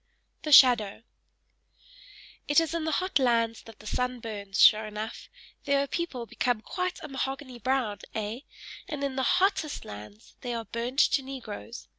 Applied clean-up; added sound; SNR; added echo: none; none; none; none.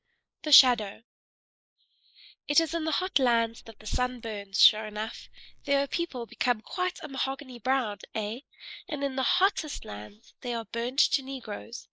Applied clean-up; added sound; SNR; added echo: neural mask model Resemble Enhance denoiser.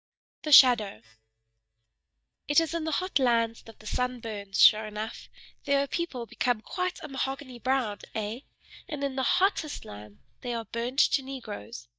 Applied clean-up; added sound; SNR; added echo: neural mask model DeepFilterNet 3.